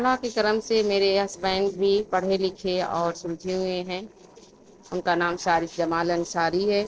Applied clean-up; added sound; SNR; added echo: neural separator model SepFormer DNS4.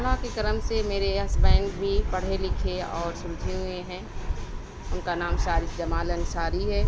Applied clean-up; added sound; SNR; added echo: none; Fixed-wing aircraft, airplane; -4 dB; none.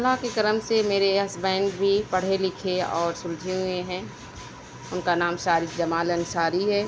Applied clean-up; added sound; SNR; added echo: none; none; none; none.